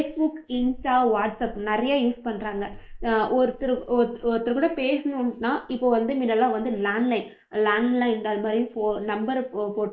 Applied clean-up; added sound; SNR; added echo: neural mask model Resemble Enhance denoiser.